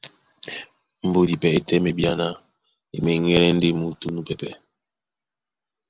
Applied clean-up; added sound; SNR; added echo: none; none; none; none.